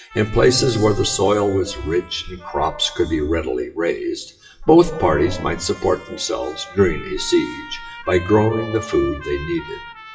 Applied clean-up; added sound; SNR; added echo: classical method WPE with log-MMSE.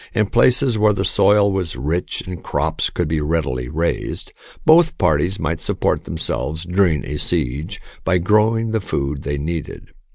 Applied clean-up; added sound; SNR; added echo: none; none; none; none.